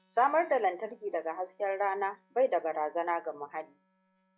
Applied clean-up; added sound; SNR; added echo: classical method log-MMSE.